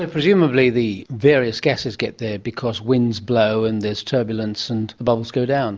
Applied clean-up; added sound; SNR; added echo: none; none; none; none.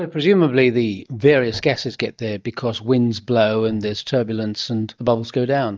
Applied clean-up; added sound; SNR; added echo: neural mask model DeepFilterNet 3.